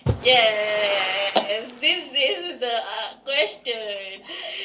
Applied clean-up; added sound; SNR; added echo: none; Splash, splatter; 11 dB; reverberation time 0.2 s.